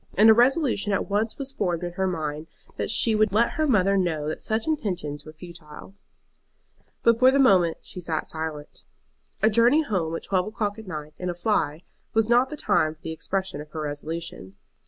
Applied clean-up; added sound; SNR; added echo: none; none; none; none.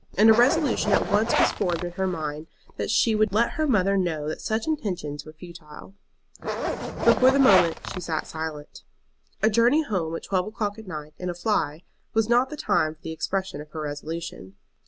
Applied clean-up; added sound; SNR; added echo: none; Zipper (clothing); 3 dB; none.